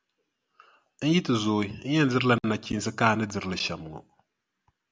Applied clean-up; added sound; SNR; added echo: none; none; none; none.